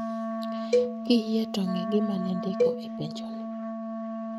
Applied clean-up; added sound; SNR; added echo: neural mask model RNNoise.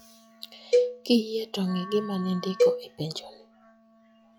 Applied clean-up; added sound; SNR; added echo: classical method log-MMSE.